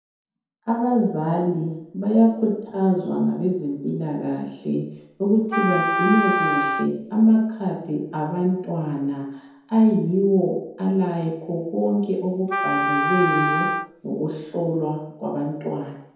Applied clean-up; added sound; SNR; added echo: none; Wind instrument, woodwind instrument; 2 dB; reverberation time 0.9 s.